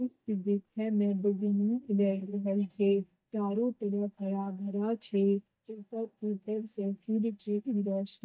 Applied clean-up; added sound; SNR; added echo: neural mask model DeepFilterNet 3.